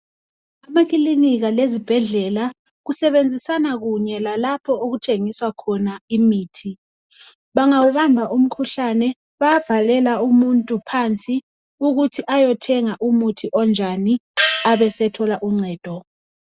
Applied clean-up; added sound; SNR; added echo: neural mask model DeepFilterNet 3.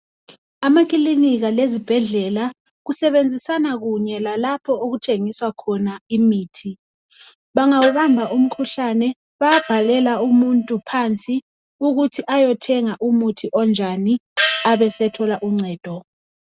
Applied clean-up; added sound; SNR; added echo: neural mask model RNNoise.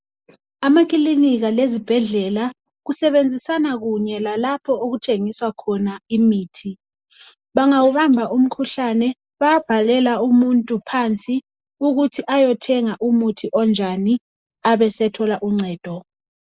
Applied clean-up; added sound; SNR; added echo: neural mask model Resemble Enhance denoiser.